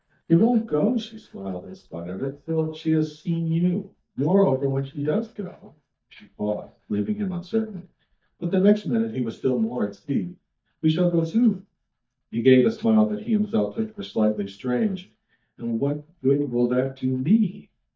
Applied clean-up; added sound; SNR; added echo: neural mask model DeepFilterNet 3.